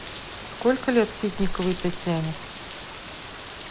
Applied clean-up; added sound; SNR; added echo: none; Rain; 6 dB; none.